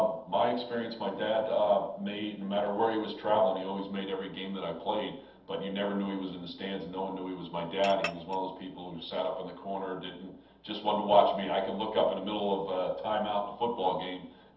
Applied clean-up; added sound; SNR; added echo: neural separator model SepFormer DNS4.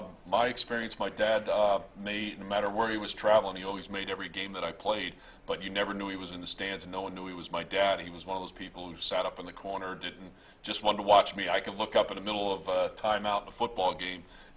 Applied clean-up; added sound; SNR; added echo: none; none; none; none.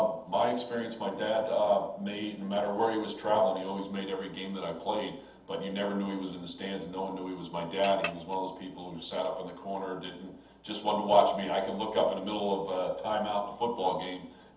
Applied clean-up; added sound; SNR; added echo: none; Chink, clink; 11 dB; reverberation time 0.8 s.